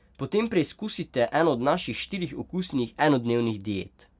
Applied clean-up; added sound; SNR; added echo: none; none; none; none.